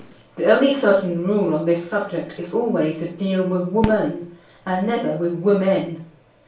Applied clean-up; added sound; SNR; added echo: none; Fireworks; 19 dB; reverberation time 0.4 s.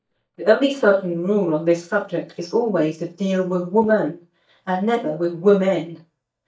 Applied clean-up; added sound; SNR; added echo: neural mask model DeepFilterNet 3.